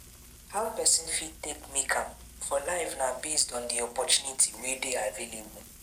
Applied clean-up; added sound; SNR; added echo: none; Frying (food); 19 dB; none.